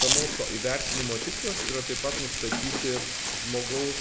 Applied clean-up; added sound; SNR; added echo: none; Chewing, mastication + Frying (food); -3 dB; none.